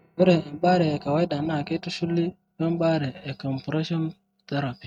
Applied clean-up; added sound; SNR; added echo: neural mask model RNNoise.